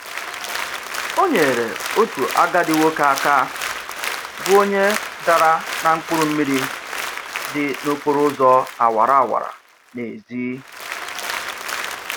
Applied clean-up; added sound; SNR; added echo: none; Applause; 8 dB; none.